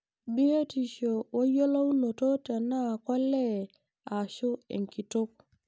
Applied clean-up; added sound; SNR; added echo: none; none; none; none.